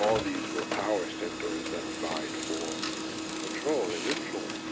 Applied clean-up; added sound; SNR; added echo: none; Printer; 1 dB; none.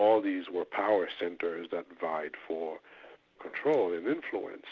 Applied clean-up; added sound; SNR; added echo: none; none; none; none.